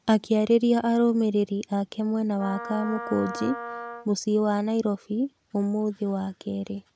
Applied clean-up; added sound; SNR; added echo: none; Wind instrument, woodwind instrument; 12 dB; none.